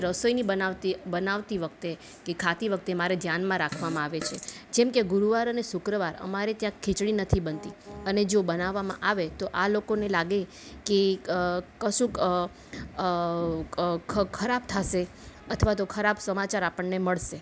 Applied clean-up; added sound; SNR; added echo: none; Fart; 13 dB; none.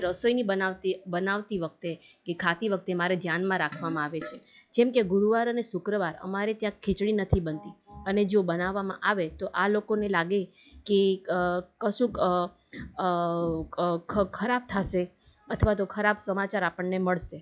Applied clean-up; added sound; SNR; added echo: classical method log-MMSE.